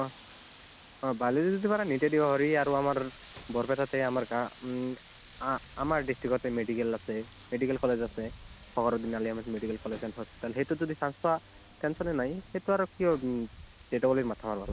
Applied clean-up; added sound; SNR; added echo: none; Rain; 18 dB; none.